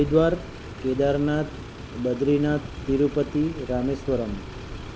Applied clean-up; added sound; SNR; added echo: none; Motor vehicle (road); 12 dB; none.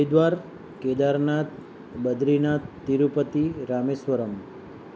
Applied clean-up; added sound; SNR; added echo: none; none; none; none.